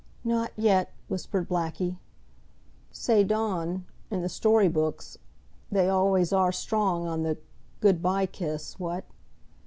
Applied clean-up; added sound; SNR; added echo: none; none; none; none.